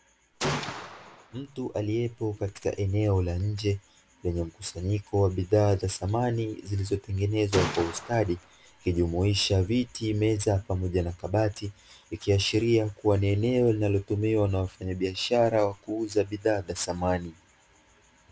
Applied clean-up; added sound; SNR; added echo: none; Gunshot, gunfire; 10 dB; none.